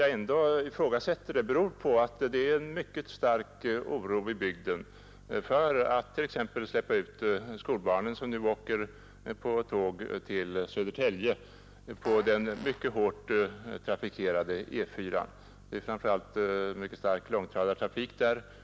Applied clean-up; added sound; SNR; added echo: none; Fart; 17 dB; none.